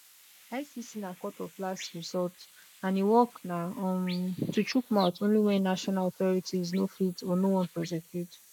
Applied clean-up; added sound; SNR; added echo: neural mask model Resemble Enhance denoiser.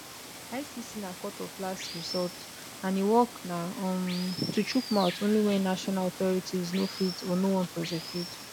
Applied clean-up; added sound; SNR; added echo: none; Water; 11 dB; none.